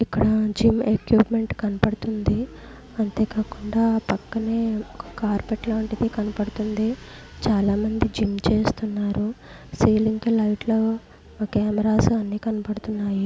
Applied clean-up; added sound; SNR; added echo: none; none; none; none.